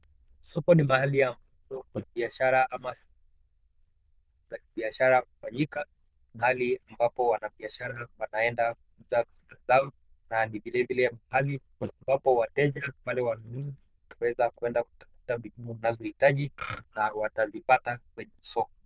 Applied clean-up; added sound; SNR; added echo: neural diffusion model UNIVERSE++.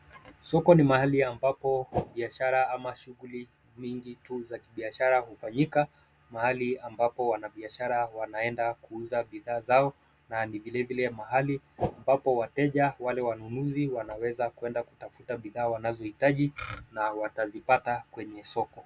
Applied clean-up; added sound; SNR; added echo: none; Whoosh, swoosh, swish; 4 dB; none.